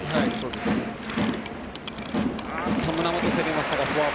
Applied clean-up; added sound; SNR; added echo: none; Clock + Guitar; 15 dB; none.